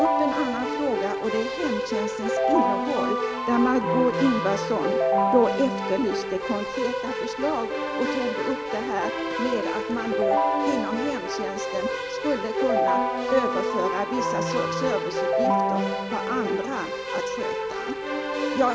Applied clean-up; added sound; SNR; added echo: none; Keyboard (musical); -2 dB; none.